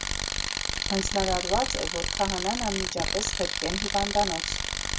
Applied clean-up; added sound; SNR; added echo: none; Tools; 0 dB; reverberation time 0.2 s.